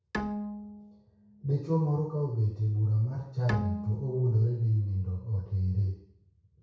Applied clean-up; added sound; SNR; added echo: none; Bowed string instrument; 11 dB; reverberation time 0.6 s.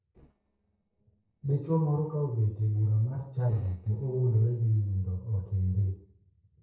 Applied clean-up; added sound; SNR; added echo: neural separator model SepFormer DNS4.